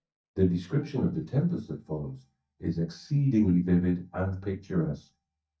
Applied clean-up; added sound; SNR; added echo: neural mask model DeepFilterNet 3.